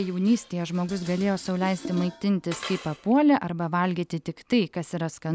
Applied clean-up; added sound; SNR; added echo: none; Dishes, pots, and pans; 17 dB; none.